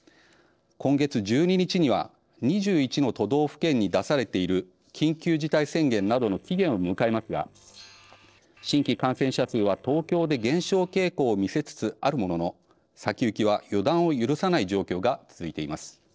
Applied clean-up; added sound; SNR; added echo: neural separator model SepFormer DNS4.